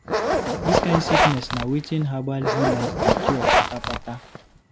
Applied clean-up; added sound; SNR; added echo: none; Zipper (clothing); -4 dB; none.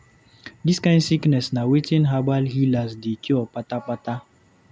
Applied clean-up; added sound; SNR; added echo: none; none; none; none.